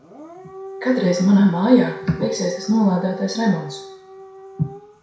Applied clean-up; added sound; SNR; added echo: none; Siren / Dog; 15 dB; reverberation time 0.6 s.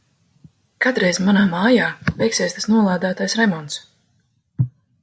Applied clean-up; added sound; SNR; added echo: none; none; none; none.